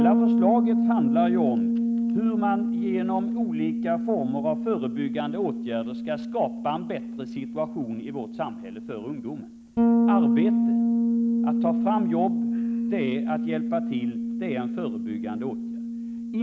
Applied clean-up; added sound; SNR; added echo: none; Bass guitar; -5 dB; none.